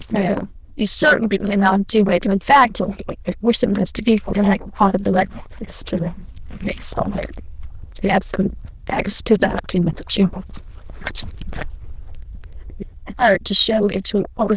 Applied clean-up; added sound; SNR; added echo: neural diffusion model UNIVERSE++.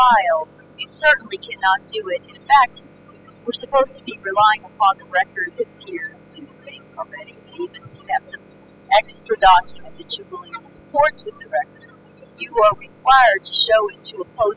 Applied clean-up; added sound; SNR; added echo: classical method spectral subtraction.